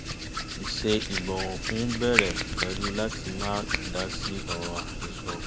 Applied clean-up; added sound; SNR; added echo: none; Hands; 0 dB; none.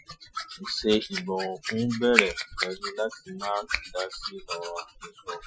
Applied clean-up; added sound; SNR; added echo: classical method Wiener filter.